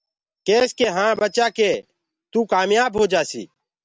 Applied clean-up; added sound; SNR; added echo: none; none; none; none.